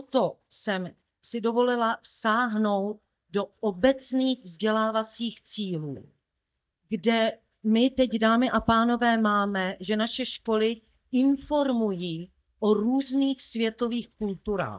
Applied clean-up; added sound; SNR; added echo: neural mask model DeepFilterNet 3.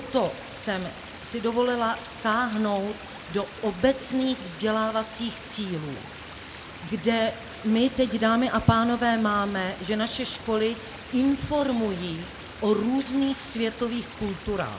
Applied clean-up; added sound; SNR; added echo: none; Stream; 15 dB; reverberation time 0.2 s.